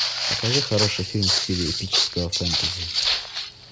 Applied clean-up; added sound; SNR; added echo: none; Walk, footsteps; -2 dB; none.